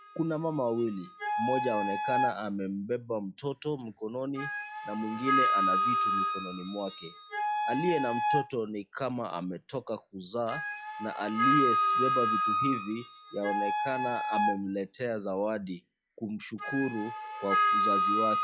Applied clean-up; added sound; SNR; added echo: classical method log-MMSE.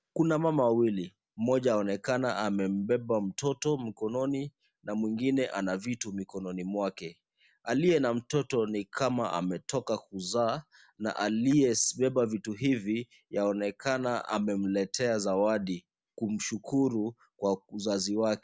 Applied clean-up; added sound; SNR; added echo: none; none; none; none.